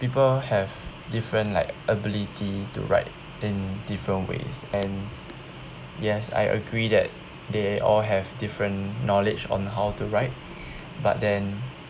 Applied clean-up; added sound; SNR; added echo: none; none; none; none.